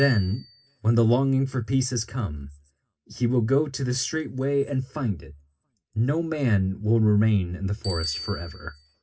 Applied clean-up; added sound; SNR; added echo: none; Bicycle bell; 20 dB; reverberation time 0.4 s.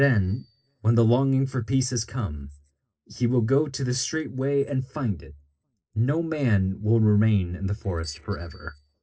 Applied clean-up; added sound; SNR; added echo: neural separator model SepFormer DNS4.